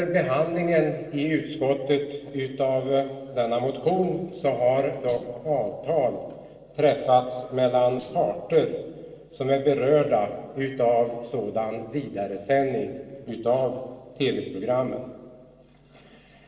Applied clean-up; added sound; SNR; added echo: neural separator model SepFormer DNS4.